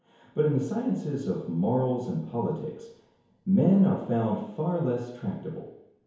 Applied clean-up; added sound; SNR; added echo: none; none; none; reverberation time 1.0 s.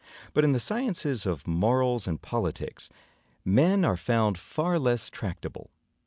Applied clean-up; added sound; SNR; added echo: none; none; none; none.